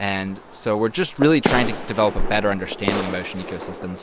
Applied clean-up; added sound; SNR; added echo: none; Fireworks; 7 dB; none.